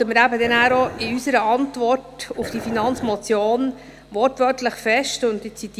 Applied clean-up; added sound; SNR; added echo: none; Dog; 12 dB; none.